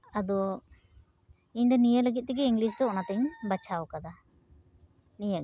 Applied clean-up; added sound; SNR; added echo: none; none; none; none.